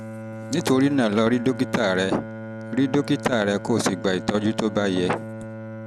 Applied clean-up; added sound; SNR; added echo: none; Bowed string instrument; 11 dB; none.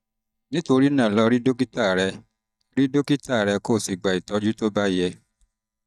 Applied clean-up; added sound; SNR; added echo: neural mask model DeepFilterNet 3.